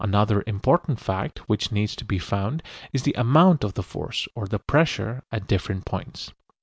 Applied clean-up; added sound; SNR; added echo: none; none; none; none.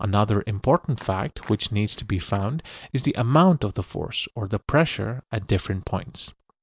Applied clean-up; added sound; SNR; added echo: neural separator model SepFormer DNS4.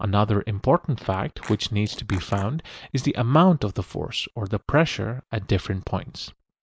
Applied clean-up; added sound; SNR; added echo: neural mask model Resemble Enhance denoiser.